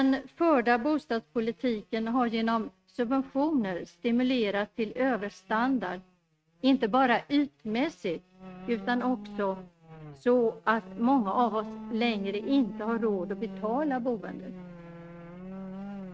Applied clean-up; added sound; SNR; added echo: neural mask model RNNoise.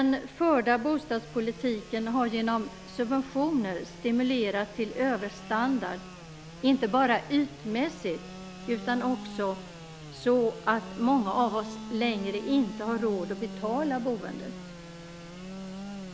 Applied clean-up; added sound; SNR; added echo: none; Sawing / Engine; 14 dB; none.